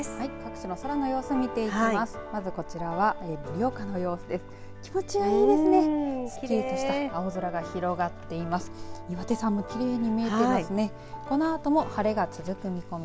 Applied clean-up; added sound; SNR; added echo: none; none; none; none.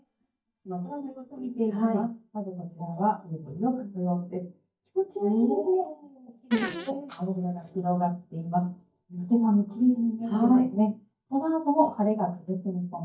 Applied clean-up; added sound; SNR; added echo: neural mask model DeepFilterNet 3.